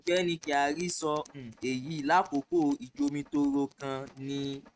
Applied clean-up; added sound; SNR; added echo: neural mask model RNNoise.